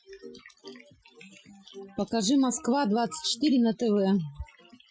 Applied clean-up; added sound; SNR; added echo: classical method Wiener filter.